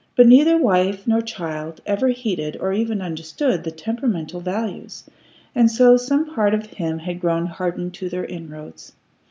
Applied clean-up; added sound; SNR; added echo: none; none; none; none.